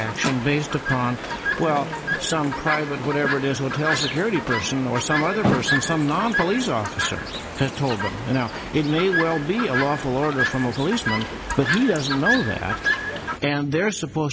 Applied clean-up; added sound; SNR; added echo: none; Chirp, tweet; 4 dB; none.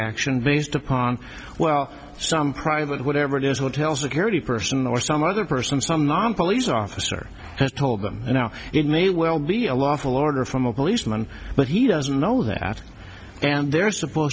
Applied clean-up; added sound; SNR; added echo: none; none; none; none.